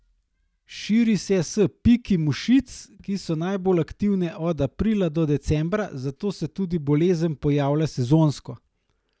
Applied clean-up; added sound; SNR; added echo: none; none; none; none.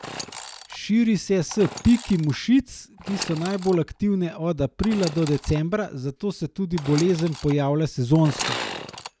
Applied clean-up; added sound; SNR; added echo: none; Sawing / Engine; 14 dB; none.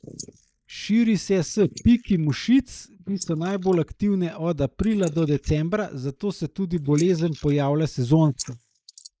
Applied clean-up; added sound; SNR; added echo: neural mask model Resemble Enhance denoiser.